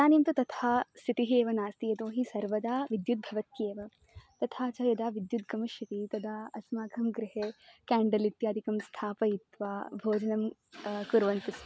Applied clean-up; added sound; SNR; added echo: none; none; none; none.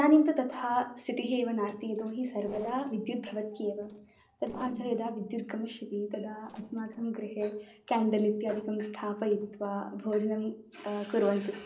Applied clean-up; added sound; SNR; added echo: neural separator model SepFormer DNS4.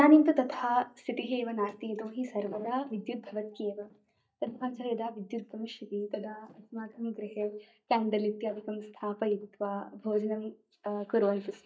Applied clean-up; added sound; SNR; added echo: neural mask model DeepFilterNet 3.